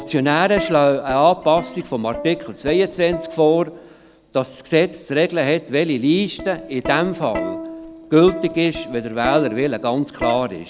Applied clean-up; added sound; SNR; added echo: none; Plucked string instrument; 13 dB; none.